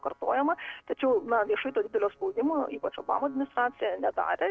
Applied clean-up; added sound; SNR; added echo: neural separator model SepFormer DNS4.